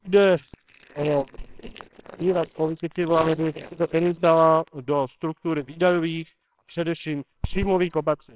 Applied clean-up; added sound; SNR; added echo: neural separator model SepFormer WHAMR!.